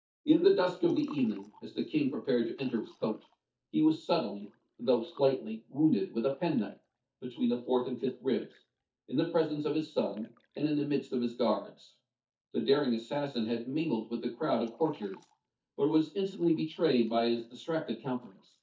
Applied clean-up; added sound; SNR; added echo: neural mask model DeepFilterNet 3.